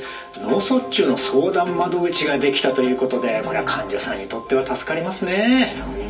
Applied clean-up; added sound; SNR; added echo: none; none; none; reverberation time 0.3 s.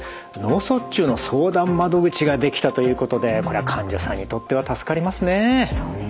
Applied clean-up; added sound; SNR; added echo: none; none; none; none.